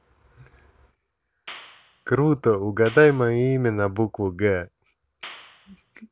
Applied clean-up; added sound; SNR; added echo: none; Clapping; 20 dB; none.